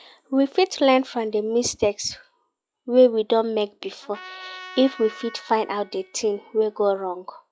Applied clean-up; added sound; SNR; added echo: classical method log-MMSE.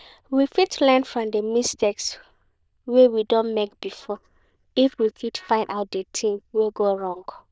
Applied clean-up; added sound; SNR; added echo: neural diffusion model UNIVERSE++.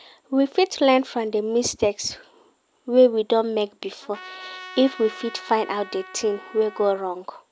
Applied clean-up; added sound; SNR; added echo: none; Trumpet; 18 dB; none.